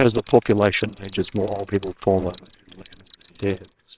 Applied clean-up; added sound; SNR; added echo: neural separator model SepFormer WHAMR!.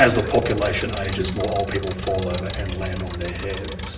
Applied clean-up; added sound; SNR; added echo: none; Engine; 8 dB; reverberation time 0.8 s.